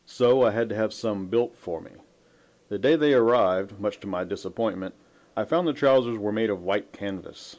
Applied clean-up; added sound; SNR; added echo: none; none; none; none.